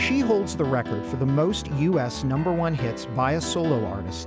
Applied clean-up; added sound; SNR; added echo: none; Piano; 9 dB; none.